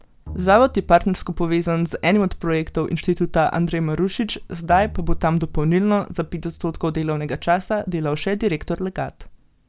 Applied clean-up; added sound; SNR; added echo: none; Bowed string instrument; 19 dB; none.